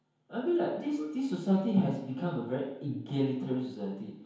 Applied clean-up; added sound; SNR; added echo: none; none; none; reverberation time 1.0 s.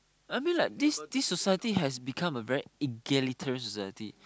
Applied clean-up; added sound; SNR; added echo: none; none; none; none.